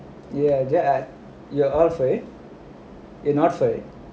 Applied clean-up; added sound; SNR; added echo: none; none; none; none.